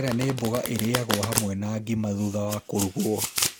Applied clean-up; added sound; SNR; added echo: none; Domestic sounds, home sounds; 5 dB; none.